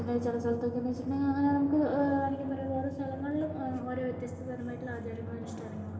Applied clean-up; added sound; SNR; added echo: none; Drum; 9 dB; reverberation time 1.9 s.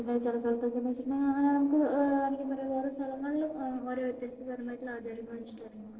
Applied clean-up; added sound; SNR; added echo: neural separator model SepFormer DNS4.